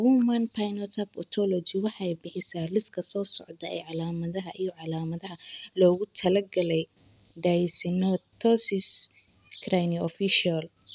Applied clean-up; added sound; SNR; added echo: none; none; none; none.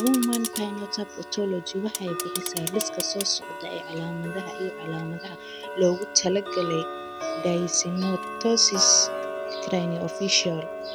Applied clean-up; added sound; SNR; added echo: none; Tick-tock; 7 dB; none.